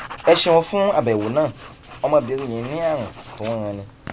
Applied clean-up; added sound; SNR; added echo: none; Writing; 16 dB; none.